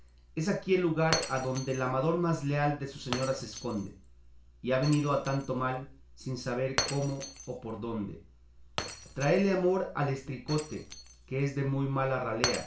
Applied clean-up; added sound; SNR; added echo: none; Shatter; 11 dB; reverberation time 0.3 s.